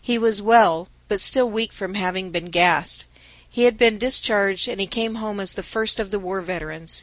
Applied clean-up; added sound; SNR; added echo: none; none; none; none.